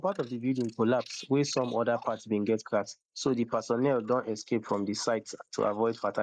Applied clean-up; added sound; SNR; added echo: neural mask model Resemble Enhance denoiser.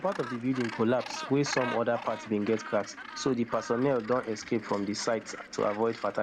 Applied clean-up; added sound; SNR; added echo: none; Gull, seagull; 12 dB; none.